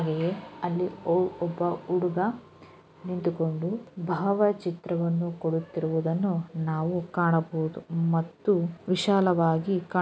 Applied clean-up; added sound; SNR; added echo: none; none; none; none.